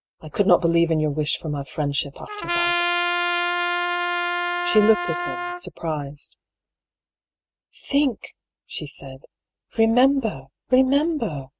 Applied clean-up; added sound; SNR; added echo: neural mask model RNNoise.